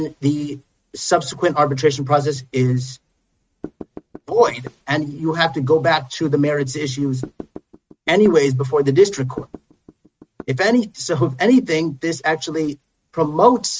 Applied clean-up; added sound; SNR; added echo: neural mask model RNNoise.